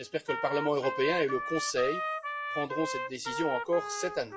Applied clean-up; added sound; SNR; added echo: classical method WPE with log-MMSE.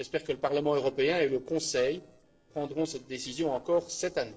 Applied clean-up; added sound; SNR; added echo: neural separator model SepFormer DNS4.